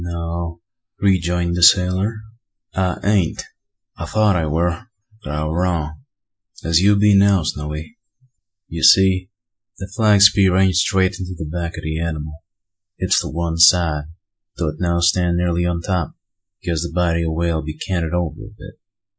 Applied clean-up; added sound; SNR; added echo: neural mask model Resemble Enhance denoiser.